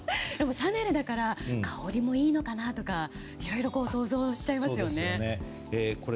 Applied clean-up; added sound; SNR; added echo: none; none; none; none.